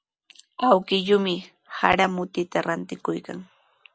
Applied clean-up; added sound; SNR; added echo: none; none; none; none.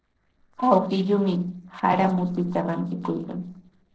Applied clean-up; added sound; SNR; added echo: neural separator model SepFormer DNS4.